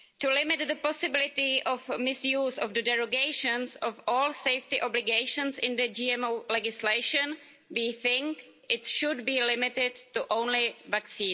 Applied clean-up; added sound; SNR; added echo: none; none; none; none.